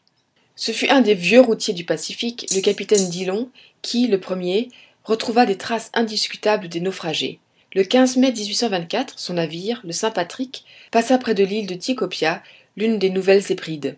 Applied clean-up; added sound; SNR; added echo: none; Rattle (instrument); 7 dB; none.